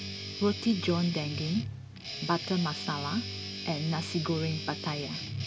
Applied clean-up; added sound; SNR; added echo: none; Guitar; 6 dB; none.